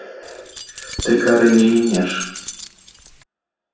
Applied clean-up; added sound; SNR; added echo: none; Keys jangling; 14 dB; reverberation time 0.7 s.